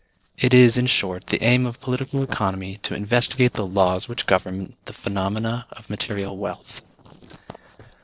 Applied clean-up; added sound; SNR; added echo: neural separator model SepFormer DNS4.